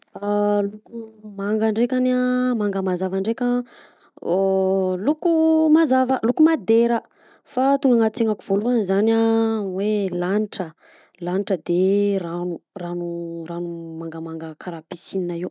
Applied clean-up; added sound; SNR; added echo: none; none; none; none.